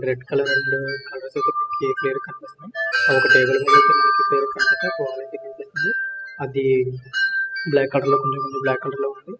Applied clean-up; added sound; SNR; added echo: classical method spectral subtraction.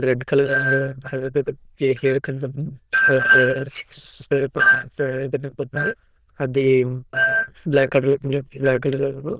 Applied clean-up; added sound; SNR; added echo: neural diffusion model UNIVERSE++.